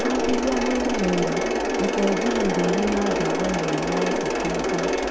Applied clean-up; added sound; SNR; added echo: none; Mechanisms; -3 dB; reverberation time 0.2 s.